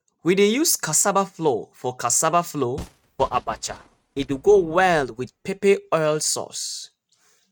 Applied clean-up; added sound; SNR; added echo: neural mask model RNNoise.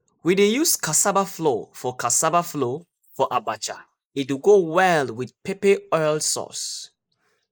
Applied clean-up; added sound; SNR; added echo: neural mask model Resemble Enhance denoiser.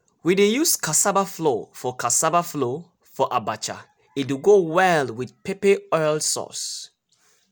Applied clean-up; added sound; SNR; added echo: none; none; none; none.